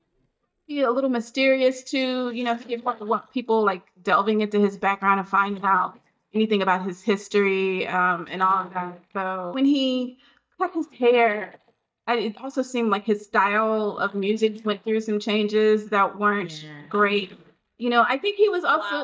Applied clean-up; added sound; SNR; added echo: neural mask model DeepFilterNet 3.